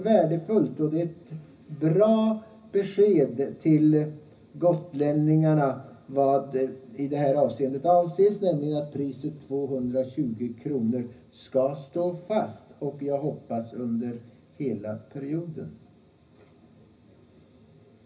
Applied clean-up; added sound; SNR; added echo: none; none; none; reverberation time 0.4 s.